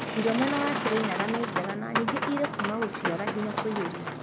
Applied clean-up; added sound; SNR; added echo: none; Boat, Water vehicle; 1 dB; none.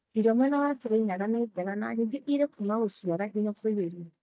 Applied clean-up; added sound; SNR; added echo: neural mask model DeepFilterNet 3.